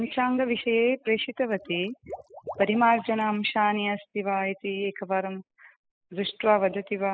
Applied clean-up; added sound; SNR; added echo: classical method spectral subtraction.